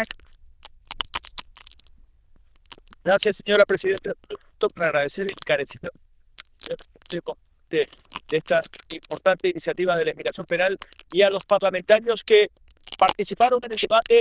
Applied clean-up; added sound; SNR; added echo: neural diffusion model UNIVERSE++.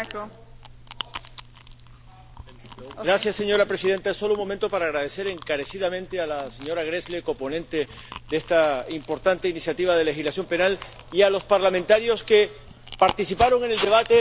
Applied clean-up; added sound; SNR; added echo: none; Chewing, mastication; 18 dB; none.